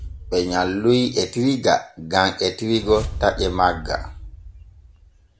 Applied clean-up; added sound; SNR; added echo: none; Whoosh, swoosh, swish; 13 dB; none.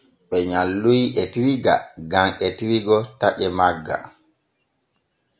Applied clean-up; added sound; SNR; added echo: none; none; none; none.